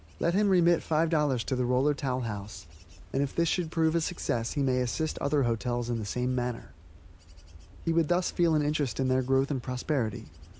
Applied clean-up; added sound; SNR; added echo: none; Wind / Bird / Insect; 18 dB; none.